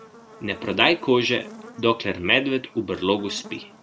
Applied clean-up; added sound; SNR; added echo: none; Buzz; 20 dB; none.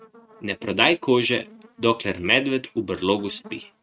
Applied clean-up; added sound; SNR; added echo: neural mask model RNNoise.